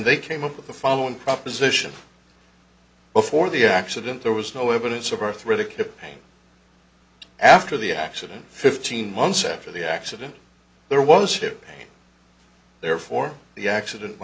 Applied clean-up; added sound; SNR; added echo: none; none; none; none.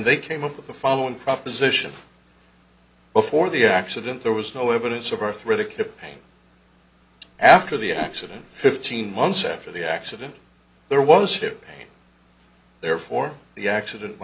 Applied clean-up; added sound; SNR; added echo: none; Whoosh, swoosh, swish; 17 dB; none.